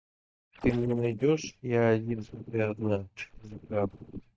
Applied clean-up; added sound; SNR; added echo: neural mask model DeepFilterNet 3.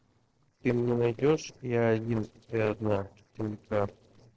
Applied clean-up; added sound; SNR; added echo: neural separator model SepFormer DNS4.